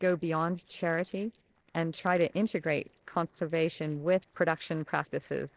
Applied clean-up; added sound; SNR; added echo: neural separator model SepFormer DNS4.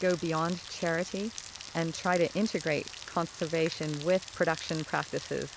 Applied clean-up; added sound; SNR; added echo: none; Rain; 13 dB; none.